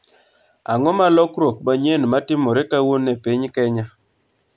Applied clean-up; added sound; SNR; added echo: none; none; none; none.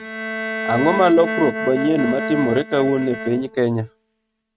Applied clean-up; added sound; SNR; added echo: neural mask model RNNoise.